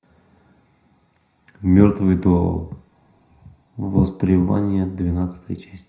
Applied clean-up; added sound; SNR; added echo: none; none; none; reverberation time 0.5 s.